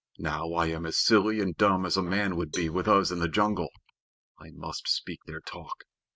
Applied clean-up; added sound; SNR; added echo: neural mask model RNNoise.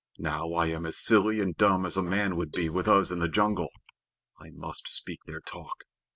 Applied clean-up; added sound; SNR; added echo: none; Cowbell; 19 dB; none.